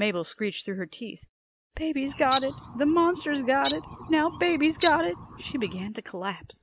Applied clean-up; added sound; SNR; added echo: none; Bird; 12 dB; none.